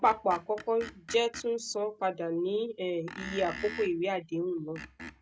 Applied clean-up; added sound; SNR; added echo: none; Screech; 15 dB; none.